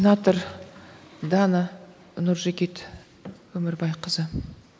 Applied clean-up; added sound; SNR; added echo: none; none; none; none.